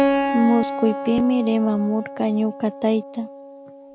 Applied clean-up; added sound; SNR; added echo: none; Keyboard (musical); 5 dB; none.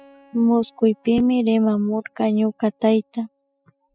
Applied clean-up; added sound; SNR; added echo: classical method spectral subtraction.